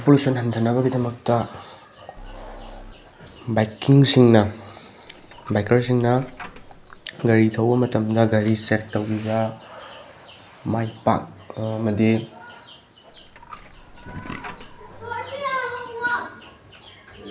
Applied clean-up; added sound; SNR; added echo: none; Coin (dropping) + Alarm; 19 dB; none.